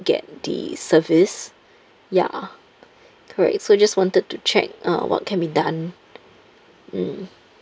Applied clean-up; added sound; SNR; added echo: none; none; none; none.